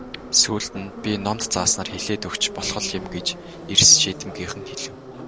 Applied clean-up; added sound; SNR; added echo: none; Subway, metro, underground; 13 dB; none.